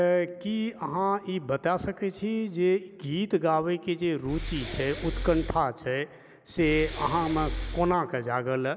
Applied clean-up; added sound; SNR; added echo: none; Breathing; 5 dB; none.